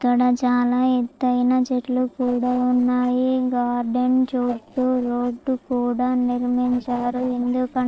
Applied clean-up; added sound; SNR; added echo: neural separator model SepFormer DNS4.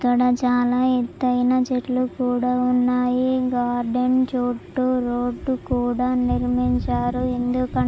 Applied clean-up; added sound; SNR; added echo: none; none; none; none.